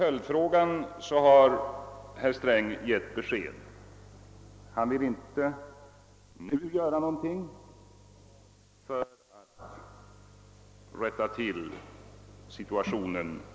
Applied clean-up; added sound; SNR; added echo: none; none; none; none.